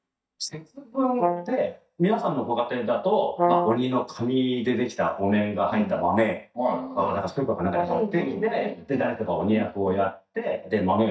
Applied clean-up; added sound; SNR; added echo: neural mask model DeepFilterNet 3.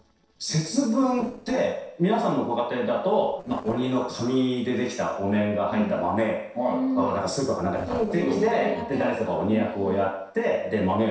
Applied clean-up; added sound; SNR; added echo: neural separator model SepFormer DNS4.